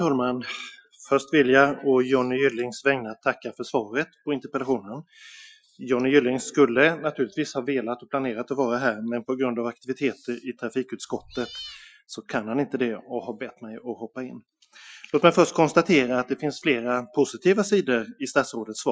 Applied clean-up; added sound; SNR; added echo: classical method Wiener filter.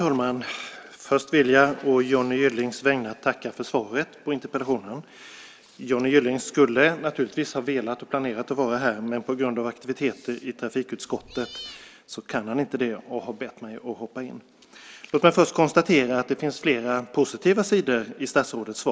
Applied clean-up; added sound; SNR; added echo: none; Cat; 17 dB; none.